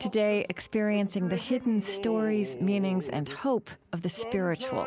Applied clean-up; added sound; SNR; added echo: none; none; none; none.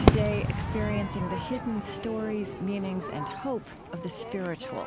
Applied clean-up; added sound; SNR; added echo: none; Crowd / Fireworks; -2 dB; none.